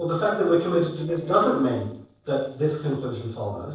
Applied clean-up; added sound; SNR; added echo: neural separator model SepFormer DNS4.